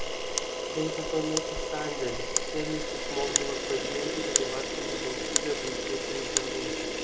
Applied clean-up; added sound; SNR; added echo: none; Camera; -5 dB; reverberation time 1.7 s.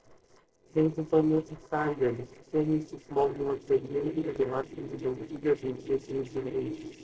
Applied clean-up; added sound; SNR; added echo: neural separator model SepFormer DNS4.